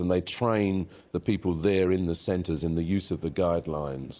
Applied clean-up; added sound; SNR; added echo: neural mask model Resemble Enhance denoiser.